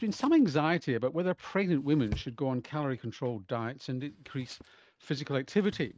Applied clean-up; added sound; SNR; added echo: neural mask model RNNoise.